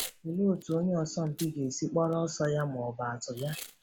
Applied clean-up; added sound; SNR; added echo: none; Packing tape, duct tape / Tearing; 17 dB; none.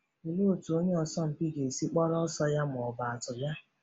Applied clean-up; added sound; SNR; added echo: none; none; none; none.